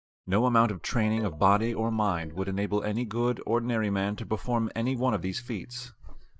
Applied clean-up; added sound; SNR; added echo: neural mask model DeepFilterNet 3.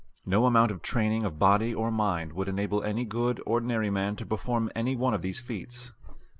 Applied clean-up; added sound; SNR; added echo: none; none; none; none.